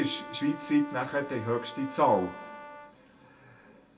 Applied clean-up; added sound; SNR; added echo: none; Brass instrument; 15 dB; reverberation time 0.2 s.